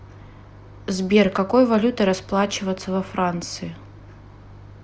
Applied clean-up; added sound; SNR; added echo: none; none; none; none.